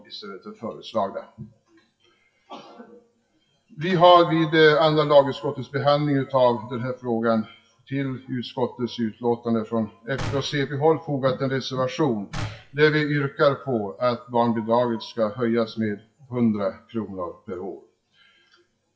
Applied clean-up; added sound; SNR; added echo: classical method WPE with log-MMSE.